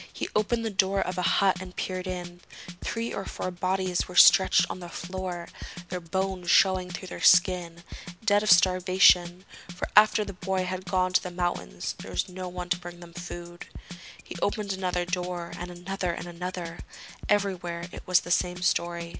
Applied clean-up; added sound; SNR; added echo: none; Drum kit; 13 dB; none.